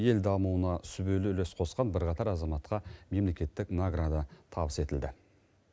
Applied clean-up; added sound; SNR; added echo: none; none; none; none.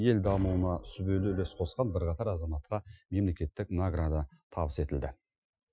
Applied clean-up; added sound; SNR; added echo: classical method Wiener filter.